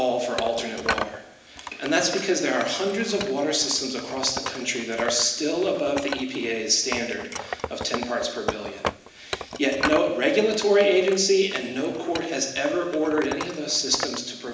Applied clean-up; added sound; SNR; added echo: none; Wood; 10 dB; reverberation time 1.0 s.